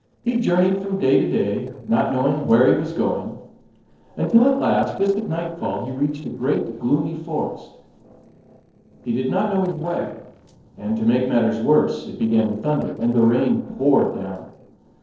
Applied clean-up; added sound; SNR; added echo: neural separator model SepFormer DNS4.